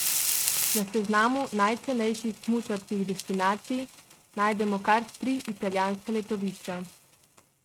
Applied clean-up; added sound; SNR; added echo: neural mask model RNNoise.